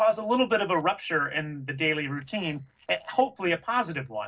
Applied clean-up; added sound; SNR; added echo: neural separator model SepFormer DNS4.